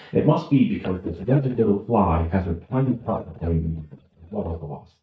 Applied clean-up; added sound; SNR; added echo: neural mask model DeepFilterNet 3.